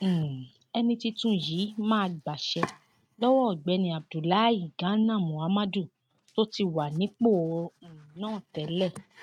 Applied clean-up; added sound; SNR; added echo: neural mask model RNNoise.